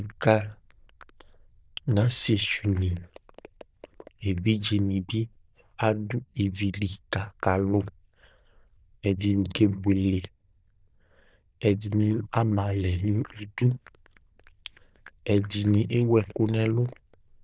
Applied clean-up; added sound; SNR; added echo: neural diffusion model UNIVERSE++.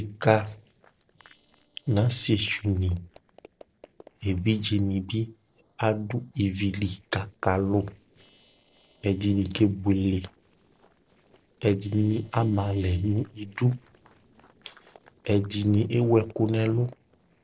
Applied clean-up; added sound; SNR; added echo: neural separator model SepFormer DNS4.